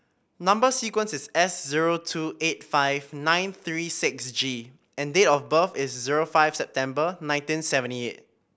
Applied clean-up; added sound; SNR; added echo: none; none; none; none.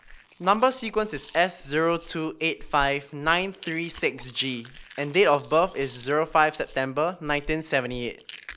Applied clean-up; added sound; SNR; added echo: neural mask model Resemble Enhance denoiser.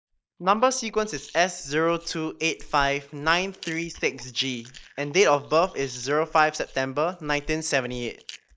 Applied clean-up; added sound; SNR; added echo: neural mask model DeepFilterNet 3.